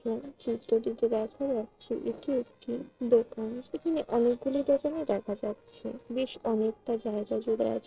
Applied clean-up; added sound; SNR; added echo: neural separator model SepFormer DNS4.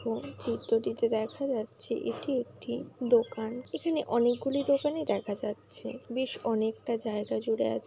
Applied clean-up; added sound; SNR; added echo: none; none; none; none.